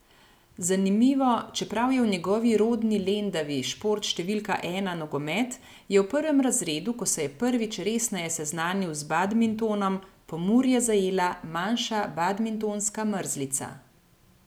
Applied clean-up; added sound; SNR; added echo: none; none; none; none.